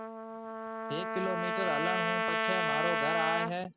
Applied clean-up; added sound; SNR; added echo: none; Trumpet; -4 dB; none.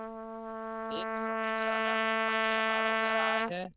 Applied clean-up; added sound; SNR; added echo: neural diffusion model UNIVERSE++.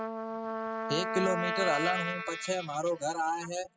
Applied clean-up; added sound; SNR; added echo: classical method spectral subtraction.